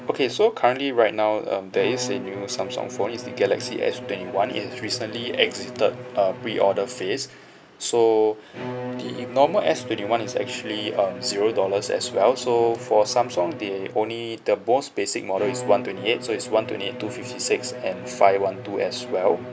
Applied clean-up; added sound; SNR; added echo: none; Bowed string instrument; 12 dB; none.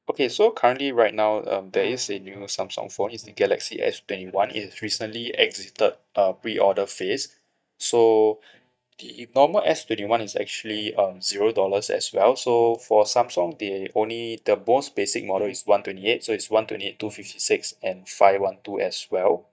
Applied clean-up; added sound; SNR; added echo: neural mask model DeepFilterNet 3.